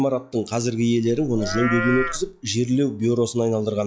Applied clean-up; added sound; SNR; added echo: classical method log-MMSE.